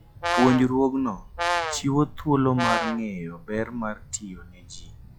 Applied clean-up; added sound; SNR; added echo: classical method log-MMSE.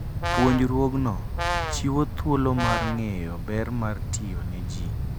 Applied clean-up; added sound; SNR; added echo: none; Wind + Brass instrument; 2 dB; none.